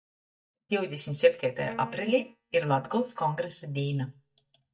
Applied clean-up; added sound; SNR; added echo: neural mask model DeepFilterNet 3.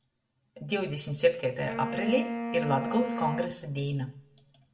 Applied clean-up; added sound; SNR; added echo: none; Wind instrument, woodwind instrument; 5 dB; reverberation time 0.6 s.